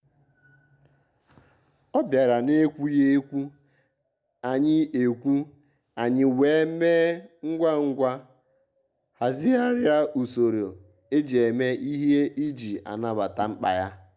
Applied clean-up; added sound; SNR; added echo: none; none; none; none.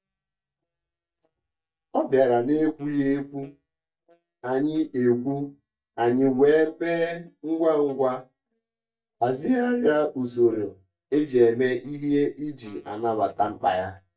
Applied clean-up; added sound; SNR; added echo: neural mask model DeepFilterNet 3.